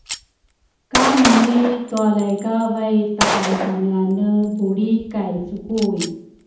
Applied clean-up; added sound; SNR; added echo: none; Gunshot, gunfire; 6 dB; reverberation time 0.8 s.